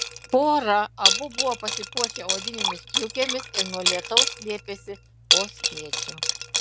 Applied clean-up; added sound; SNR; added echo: none; Liquid; -2 dB; none.